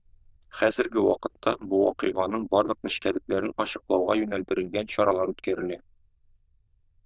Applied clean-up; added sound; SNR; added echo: neural diffusion model UNIVERSE++.